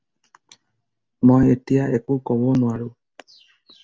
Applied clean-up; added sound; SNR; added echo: none; none; none; none.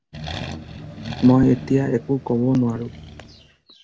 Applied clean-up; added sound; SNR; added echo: none; Accelerating, revving, vroom; 14 dB; none.